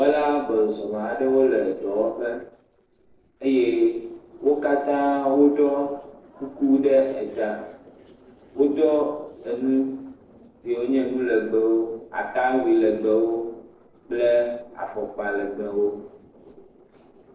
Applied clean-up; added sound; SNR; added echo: neural separator model SepFormer DNS4.